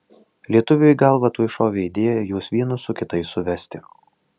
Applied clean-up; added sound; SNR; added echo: none; none; none; none.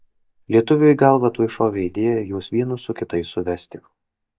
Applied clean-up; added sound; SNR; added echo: neural mask model DeepFilterNet 3.